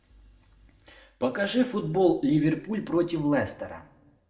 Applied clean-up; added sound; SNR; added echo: none; none; none; reverberation time 0.9 s.